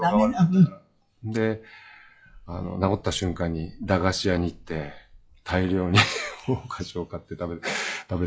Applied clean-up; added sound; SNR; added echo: classical method log-MMSE.